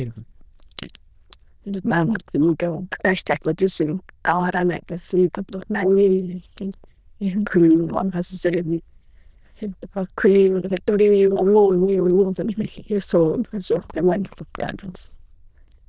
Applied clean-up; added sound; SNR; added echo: neural diffusion model UNIVERSE++.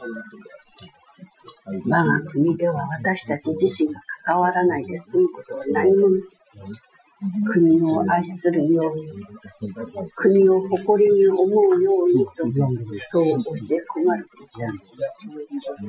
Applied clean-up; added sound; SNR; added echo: classical method Wiener filter.